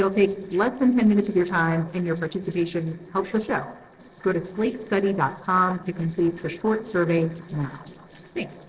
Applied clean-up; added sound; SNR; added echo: neural separator model SepFormer DNS4.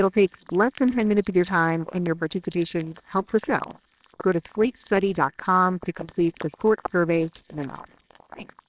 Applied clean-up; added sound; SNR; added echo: neural separator model SepFormer WHAMR!.